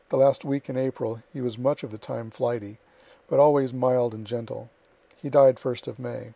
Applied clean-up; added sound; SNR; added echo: none; none; none; none.